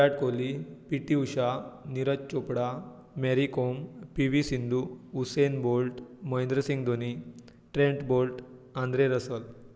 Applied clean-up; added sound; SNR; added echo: none; none; none; none.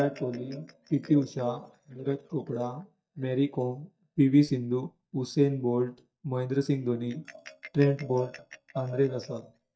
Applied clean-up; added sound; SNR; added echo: neural mask model DeepFilterNet 3.